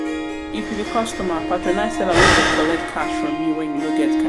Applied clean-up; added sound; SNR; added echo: none; Harp + Breathing; -3 dB; none.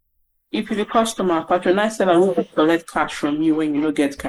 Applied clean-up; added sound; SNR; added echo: neural mask model Resemble Enhance denoiser.